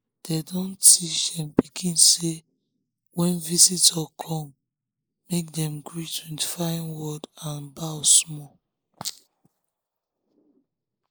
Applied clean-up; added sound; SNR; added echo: neural mask model Resemble Enhance denoiser.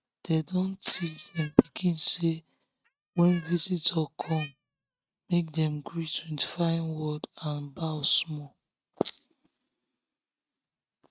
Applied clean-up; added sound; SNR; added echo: neural mask model RNNoise.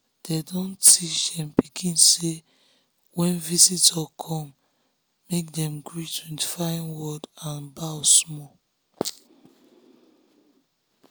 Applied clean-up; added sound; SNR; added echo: none; none; none; none.